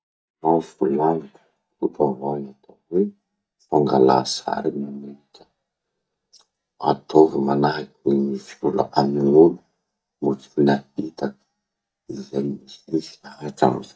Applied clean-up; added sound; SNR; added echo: neural mask model DeepFilterNet 3.